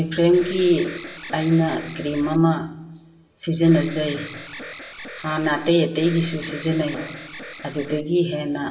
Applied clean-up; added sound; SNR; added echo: none; Alarm; 14 dB; reverberation time 0.8 s.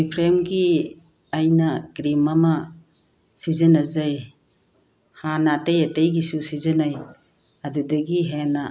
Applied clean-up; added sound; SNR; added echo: none; none; none; none.